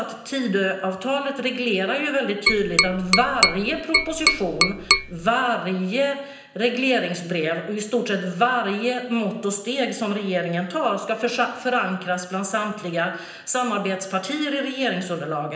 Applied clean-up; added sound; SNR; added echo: none; Tap; -2 dB; reverberation time 0.9 s.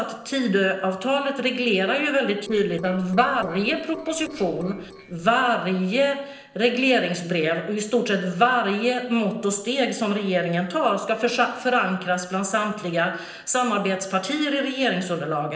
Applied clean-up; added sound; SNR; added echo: neural separator model SepFormer DNS4.